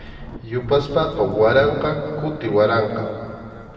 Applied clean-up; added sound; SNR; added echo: none; Rain / Thunderstorm; 19 dB; reverberation time 2.4 s.